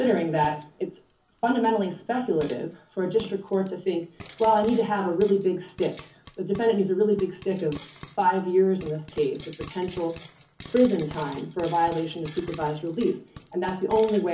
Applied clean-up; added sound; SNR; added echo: none; Frying (food); 19 dB; reverberation time 0.3 s.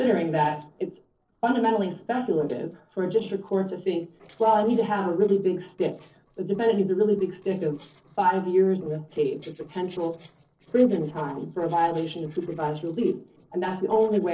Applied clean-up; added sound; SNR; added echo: neural separator model SepFormer DNS4.